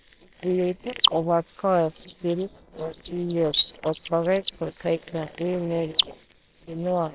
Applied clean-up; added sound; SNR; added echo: neural separator model SepFormer WHAMR!.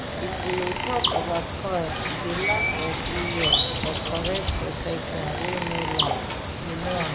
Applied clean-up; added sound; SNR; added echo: none; Bird; -4 dB; reverberation time 1.3 s.